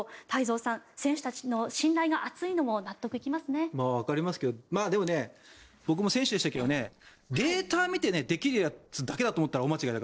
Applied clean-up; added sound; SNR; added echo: neural separator model SepFormer DNS4.